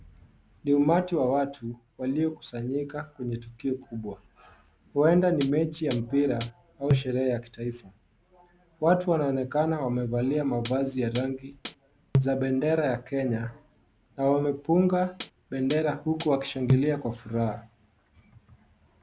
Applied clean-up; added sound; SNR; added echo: none; Hi-hat; 5 dB; none.